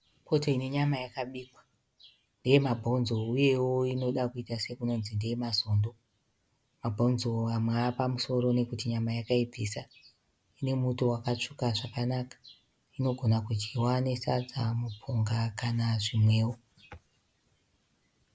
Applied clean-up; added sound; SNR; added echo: none; none; none; none.